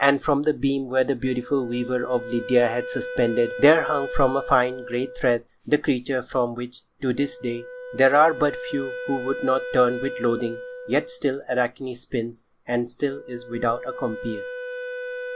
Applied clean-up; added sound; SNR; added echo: none; Wind instrument, woodwind instrument; 12 dB; none.